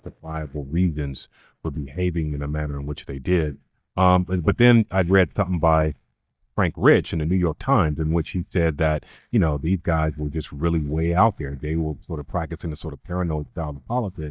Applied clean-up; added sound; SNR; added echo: neural mask model DeepFilterNet 3.